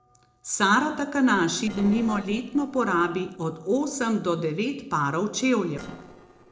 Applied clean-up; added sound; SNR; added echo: neural separator model SepFormer DNS4.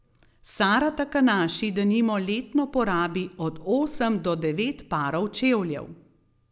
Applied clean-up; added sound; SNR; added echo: none; none; none; none.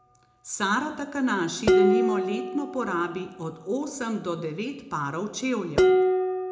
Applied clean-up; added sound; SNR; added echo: none; Dishes, pots, and pans; -2 dB; reverberation time 0.6 s.